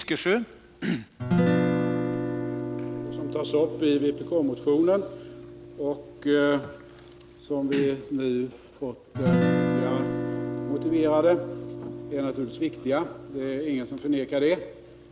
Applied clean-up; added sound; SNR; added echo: none; Guitar; 3 dB; none.